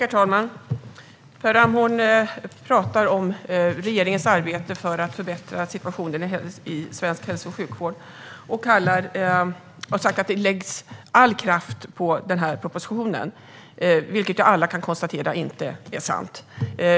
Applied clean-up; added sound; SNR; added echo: none; none; none; none.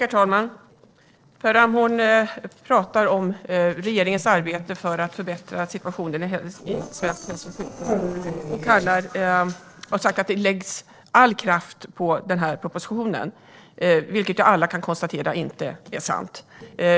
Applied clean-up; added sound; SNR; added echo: neural separator model SepFormer DNS4.